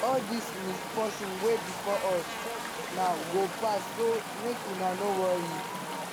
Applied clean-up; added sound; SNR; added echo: none; Chatter / Stream + Buzz; 5 dB; none.